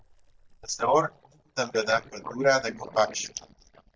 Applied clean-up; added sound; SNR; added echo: neural mask model DeepFilterNet 3.